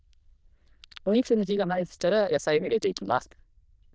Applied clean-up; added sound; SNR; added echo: neural diffusion model UNIVERSE++.